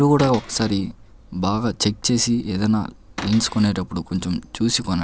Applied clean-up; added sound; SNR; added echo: none; Cupboard open or close / Door; 13 dB; none.